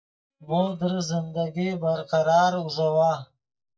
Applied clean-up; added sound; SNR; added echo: neural mask model DeepFilterNet 3.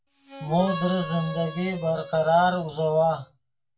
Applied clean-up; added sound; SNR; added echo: none; Harmonica; 13 dB; reverberation time 0.2 s.